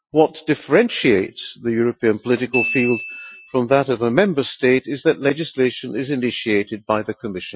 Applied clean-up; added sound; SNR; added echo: classical method Wiener filter.